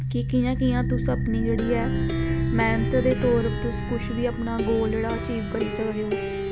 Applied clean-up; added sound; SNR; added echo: none; Plucked string instrument; 0 dB; none.